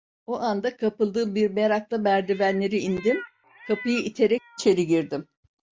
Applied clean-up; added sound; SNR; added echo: none; Meow; 19 dB; none.